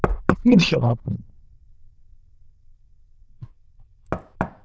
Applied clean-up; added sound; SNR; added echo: neural diffusion model UNIVERSE++.